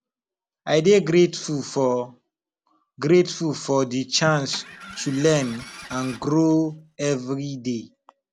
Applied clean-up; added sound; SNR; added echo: none; Engine starting; 18 dB; none.